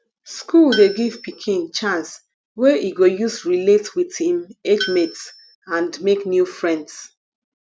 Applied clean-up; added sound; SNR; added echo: none; Tools; 10 dB; none.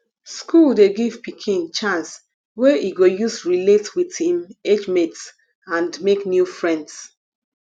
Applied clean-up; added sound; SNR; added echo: none; none; none; none.